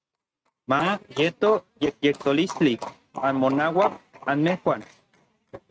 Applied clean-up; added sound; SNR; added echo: neural mask model RNNoise.